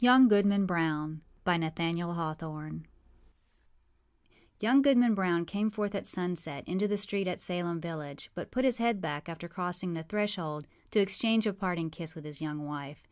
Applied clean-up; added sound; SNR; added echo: none; none; none; none.